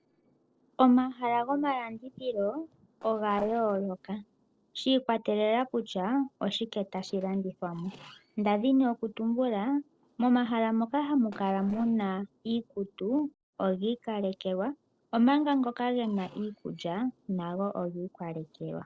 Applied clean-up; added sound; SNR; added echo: neural separator model SepFormer DNS4.